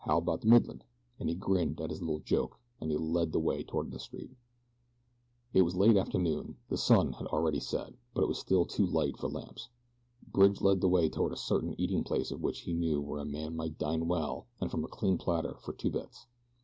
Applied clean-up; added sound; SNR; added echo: none; none; none; none.